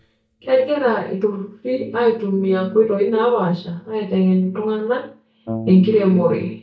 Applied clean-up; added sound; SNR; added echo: neural mask model DeepFilterNet 3.